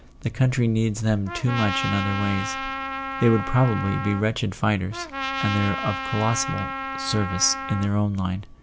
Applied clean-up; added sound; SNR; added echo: none; Trumpet; 7 dB; none.